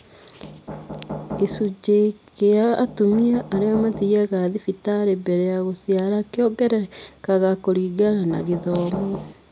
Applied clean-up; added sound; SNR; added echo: none; Knock; 11 dB; none.